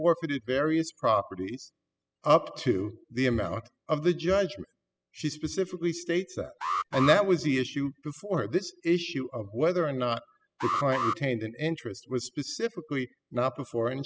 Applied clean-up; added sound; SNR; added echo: classical method spectral subtraction.